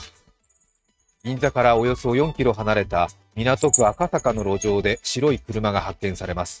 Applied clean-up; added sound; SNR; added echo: neural mask model RNNoise.